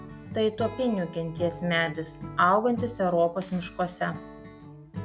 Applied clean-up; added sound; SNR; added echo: none; Acoustic guitar / Strum; 13 dB; none.